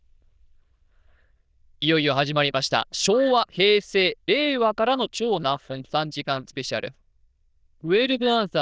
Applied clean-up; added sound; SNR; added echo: neural diffusion model UNIVERSE++.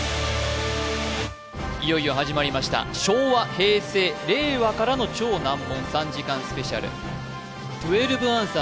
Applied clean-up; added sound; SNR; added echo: none; Wind instrument, woodwind instrument; 15 dB; none.